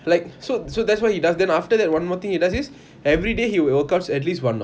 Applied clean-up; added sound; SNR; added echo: none; none; none; none.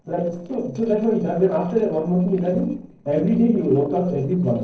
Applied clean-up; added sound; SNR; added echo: neural separator model SepFormer DNS4.